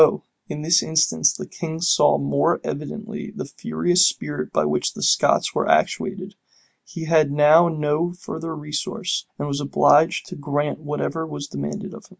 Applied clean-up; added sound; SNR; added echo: none; none; none; none.